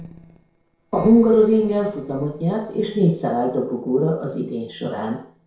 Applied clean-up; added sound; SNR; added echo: neural separator model SepFormer DNS4.